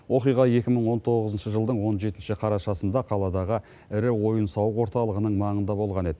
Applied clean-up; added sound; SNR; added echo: none; none; none; none.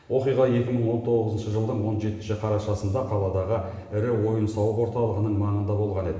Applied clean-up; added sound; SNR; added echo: none; none; none; reverberation time 1.1 s.